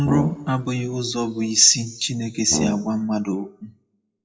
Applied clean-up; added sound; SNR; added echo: classical method WPE with log-MMSE.